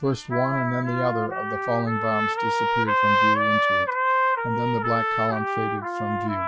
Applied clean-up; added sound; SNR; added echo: classical method log-MMSE.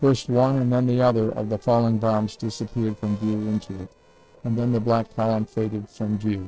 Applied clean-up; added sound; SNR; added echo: neural separator model SepFormer DNS4.